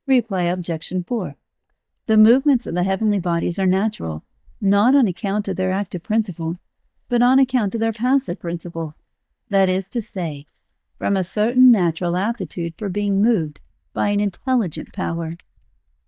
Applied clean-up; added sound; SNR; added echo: neural mask model DeepFilterNet 3.